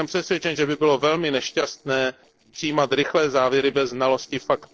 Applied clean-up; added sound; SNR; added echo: neural separator model SepFormer DNS4.